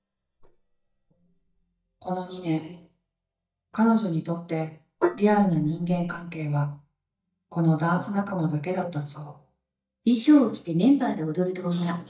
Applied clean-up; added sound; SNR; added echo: neural mask model DeepFilterNet 3.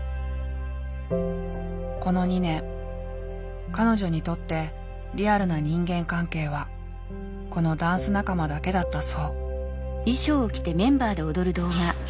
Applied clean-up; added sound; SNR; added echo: none; none; none; none.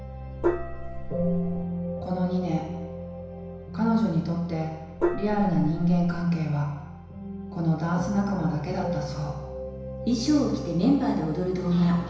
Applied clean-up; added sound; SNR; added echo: none; Gong; 3 dB; reverberation time 1.0 s.